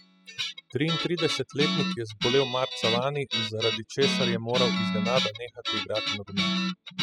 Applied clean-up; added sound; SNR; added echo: classical method spectral subtraction.